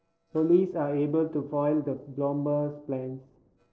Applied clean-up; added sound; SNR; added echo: neural separator model SepFormer DNS4.